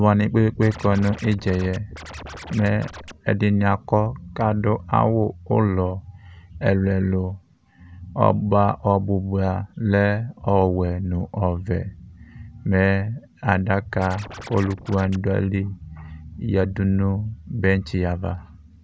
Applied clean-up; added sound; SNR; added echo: none; Scratching (performance technique); 17 dB; none.